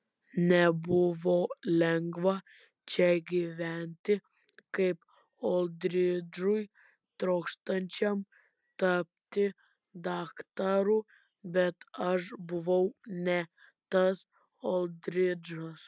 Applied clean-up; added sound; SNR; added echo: none; none; none; none.